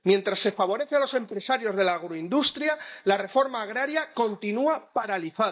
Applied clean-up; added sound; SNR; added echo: neural mask model DeepFilterNet 3.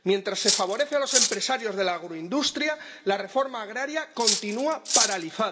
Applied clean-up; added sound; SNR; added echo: none; Cutlery, silverware; 0 dB; reverberation time 0.8 s.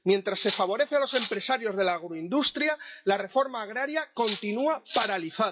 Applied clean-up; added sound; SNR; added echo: classical method WPE with log-MMSE.